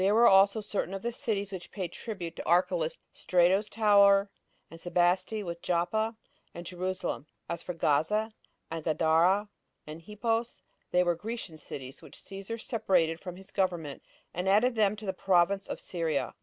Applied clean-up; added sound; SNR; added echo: none; none; none; none.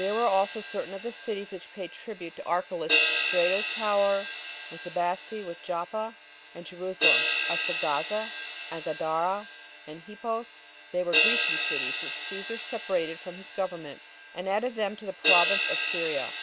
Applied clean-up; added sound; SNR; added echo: none; Crash cymbal; 0 dB; none.